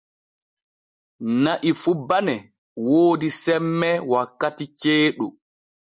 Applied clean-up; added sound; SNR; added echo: none; none; none; none.